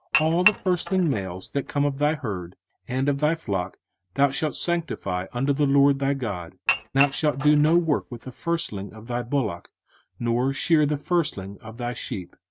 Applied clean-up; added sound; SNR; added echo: neural mask model RNNoise.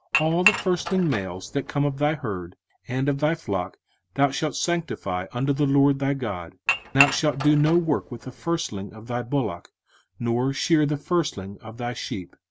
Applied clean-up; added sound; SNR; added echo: none; Dishes, pots, and pans / Chink, clink; 4 dB; none.